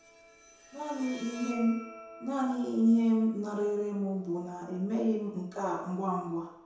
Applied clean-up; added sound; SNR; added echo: none; Bowed string instrument; 19 dB; reverberation time 0.7 s.